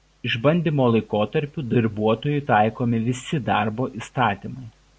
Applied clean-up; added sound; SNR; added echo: none; none; none; none.